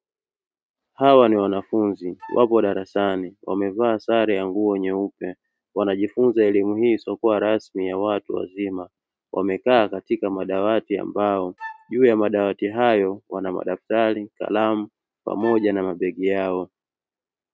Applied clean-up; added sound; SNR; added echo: neural mask model RNNoise.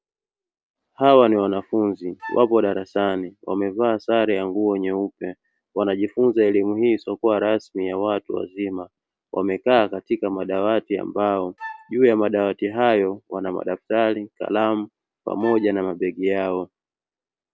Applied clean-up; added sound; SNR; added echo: none; Wind instrument, woodwind instrument; 17 dB; none.